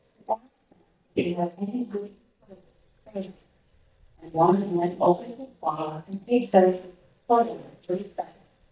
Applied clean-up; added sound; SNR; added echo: neural mask model DeepFilterNet 3.